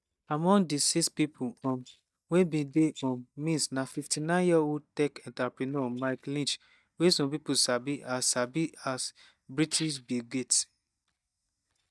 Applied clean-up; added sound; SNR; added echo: neural mask model DeepFilterNet 3.